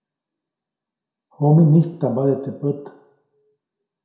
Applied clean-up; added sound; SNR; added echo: none; none; none; reverberation time 0.6 s.